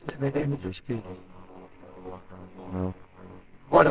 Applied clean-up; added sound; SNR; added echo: neural separator model SepFormer WHAMR!.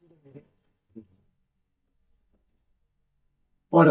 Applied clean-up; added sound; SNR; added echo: neural mask model DeepFilterNet 3.